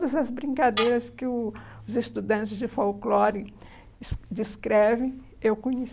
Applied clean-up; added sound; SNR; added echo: none; Tools; 14 dB; none.